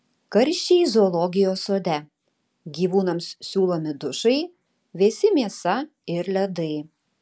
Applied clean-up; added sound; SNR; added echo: none; none; none; none.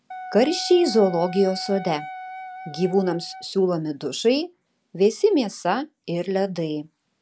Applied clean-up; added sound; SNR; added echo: none; Wind instrument, woodwind instrument; 13 dB; none.